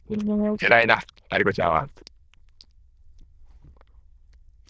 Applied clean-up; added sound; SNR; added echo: neural diffusion model UNIVERSE++.